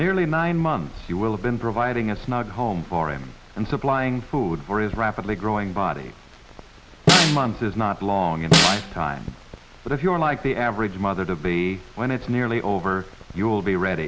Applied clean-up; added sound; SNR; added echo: none; Snare drum; -2 dB; none.